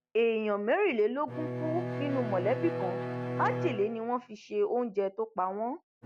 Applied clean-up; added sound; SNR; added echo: none; Bowed string instrument; 7 dB; none.